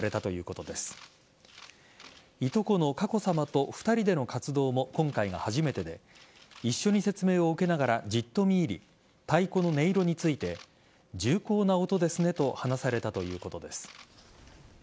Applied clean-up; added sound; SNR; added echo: none; none; none; none.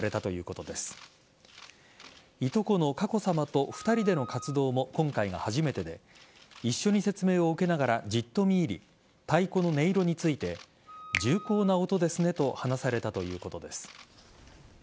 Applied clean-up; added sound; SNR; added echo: none; Finger snapping + Wind instrument, woodwind instrument; 13 dB; none.